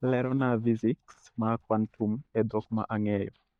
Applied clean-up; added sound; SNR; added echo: neural mask model DeepFilterNet 3.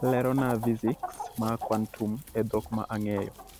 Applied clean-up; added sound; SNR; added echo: none; Chicken, rooster; 11 dB; none.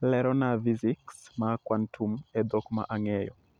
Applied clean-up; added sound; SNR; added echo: none; none; none; none.